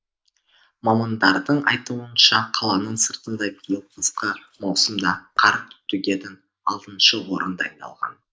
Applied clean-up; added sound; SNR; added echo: neural mask model Resemble Enhance denoiser.